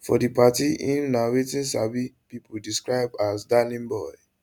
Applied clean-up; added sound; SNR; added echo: none; none; none; none.